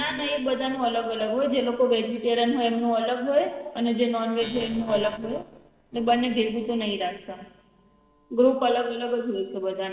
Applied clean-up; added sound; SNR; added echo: neural separator model SepFormer DNS4.